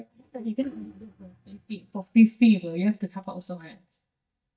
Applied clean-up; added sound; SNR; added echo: neural mask model DeepFilterNet 3.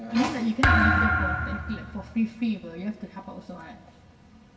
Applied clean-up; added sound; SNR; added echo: none; Thump, thud; -4 dB; reverberation time 1.5 s.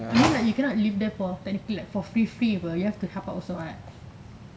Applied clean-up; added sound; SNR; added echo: none; none; none; none.